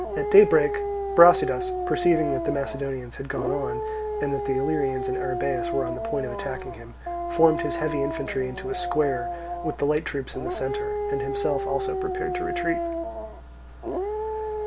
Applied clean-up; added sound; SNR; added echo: none; Dog; 3 dB; none.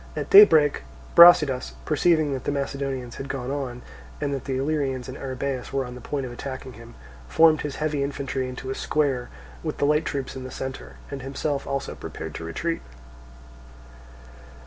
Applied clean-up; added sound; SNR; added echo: none; none; none; none.